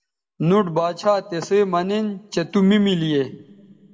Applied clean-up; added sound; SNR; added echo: none; none; none; reverberation time 0.5 s.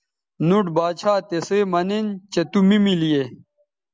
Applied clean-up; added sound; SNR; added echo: none; none; none; none.